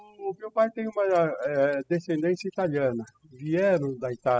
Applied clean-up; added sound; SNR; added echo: classical method spectral subtraction.